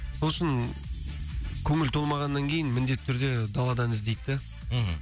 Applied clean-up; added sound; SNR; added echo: none; none; none; none.